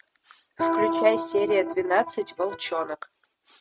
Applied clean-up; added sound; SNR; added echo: neural mask model RNNoise.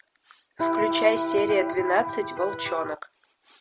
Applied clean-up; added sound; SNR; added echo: none; Electric guitar; 2 dB; none.